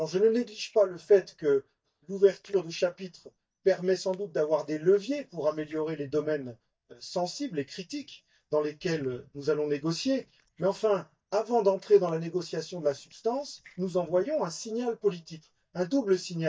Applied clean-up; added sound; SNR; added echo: neural mask model DeepFilterNet 3.